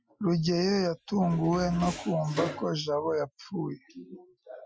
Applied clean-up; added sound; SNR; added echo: classical method Wiener filter.